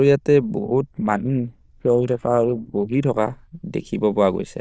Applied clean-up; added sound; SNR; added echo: neural diffusion model UNIVERSE++.